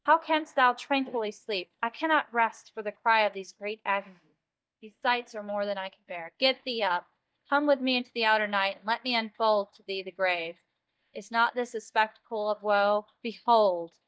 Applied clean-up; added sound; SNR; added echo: neural mask model DeepFilterNet 3.